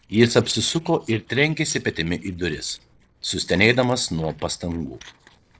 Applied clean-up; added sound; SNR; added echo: neural separator model SepFormer DNS4.